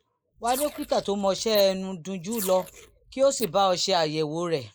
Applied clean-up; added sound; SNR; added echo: neural mask model Resemble Enhance denoiser.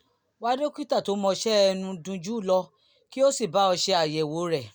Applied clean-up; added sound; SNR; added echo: none; none; none; none.